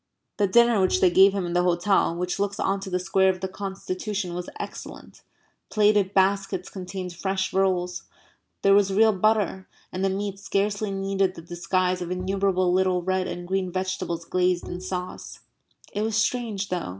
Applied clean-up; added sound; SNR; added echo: none; Bowed string instrument; 15 dB; none.